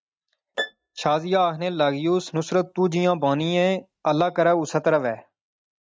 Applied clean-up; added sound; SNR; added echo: neural mask model RNNoise.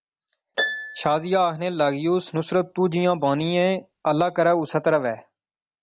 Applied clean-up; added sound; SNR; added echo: none; Harp; 12 dB; none.